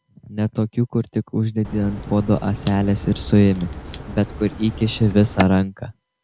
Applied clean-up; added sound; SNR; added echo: none; Crack; 11 dB; none.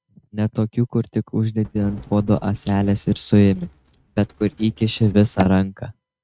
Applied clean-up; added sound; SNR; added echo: neural mask model RNNoise.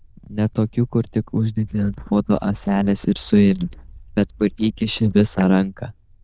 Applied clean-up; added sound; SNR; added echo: neural diffusion model UNIVERSE++.